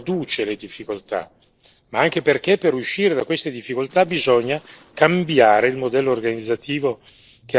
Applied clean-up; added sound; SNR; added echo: neural separator model SepFormer DNS4.